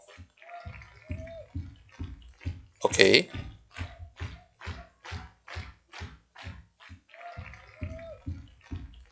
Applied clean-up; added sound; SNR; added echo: classical method log-MMSE.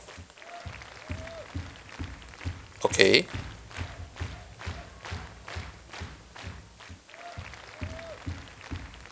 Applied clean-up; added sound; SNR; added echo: none; Applause; 6 dB; none.